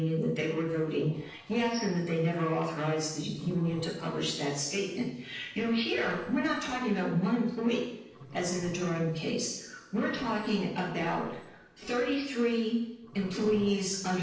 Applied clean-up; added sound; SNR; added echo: neural separator model SepFormer DNS4.